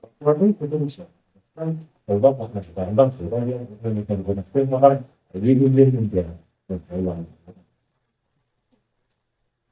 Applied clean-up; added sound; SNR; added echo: neural mask model DeepFilterNet 3.